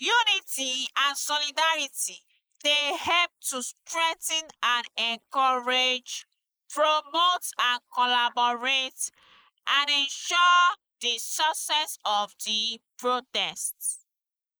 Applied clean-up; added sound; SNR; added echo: neural mask model Resemble Enhance denoiser.